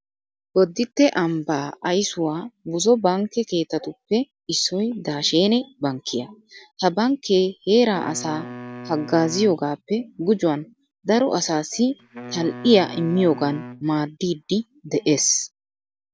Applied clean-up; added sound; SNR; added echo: none; Wind instrument, woodwind instrument; 16 dB; none.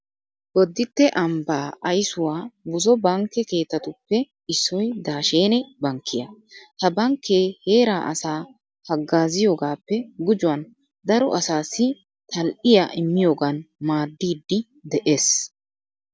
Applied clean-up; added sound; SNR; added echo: none; none; none; none.